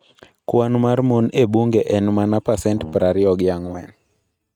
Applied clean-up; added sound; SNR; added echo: neural mask model RNNoise.